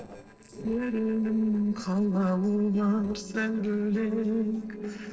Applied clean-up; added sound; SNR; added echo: neural separator model SepFormer DNS4.